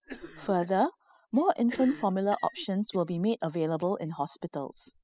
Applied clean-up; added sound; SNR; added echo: classical method spectral subtraction.